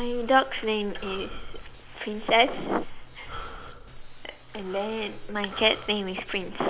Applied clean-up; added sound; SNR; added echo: none; Breathing; 9 dB; none.